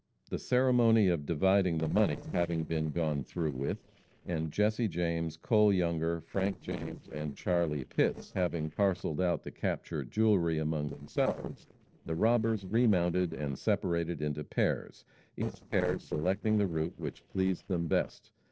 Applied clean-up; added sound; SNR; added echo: neural separator model SepFormer DNS4.